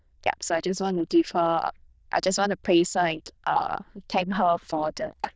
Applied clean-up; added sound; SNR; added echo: neural diffusion model UNIVERSE++.